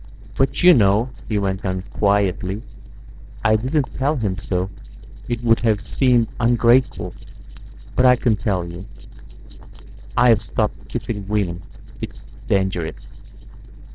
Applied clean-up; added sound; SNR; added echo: neural separator model SepFormer DNS4.